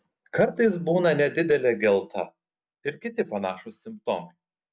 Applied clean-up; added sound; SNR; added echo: none; none; none; none.